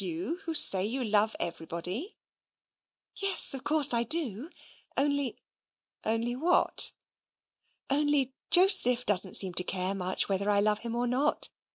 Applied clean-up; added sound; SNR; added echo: none; none; none; none.